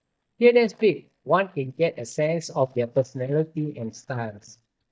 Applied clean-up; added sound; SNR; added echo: neural mask model DeepFilterNet 3.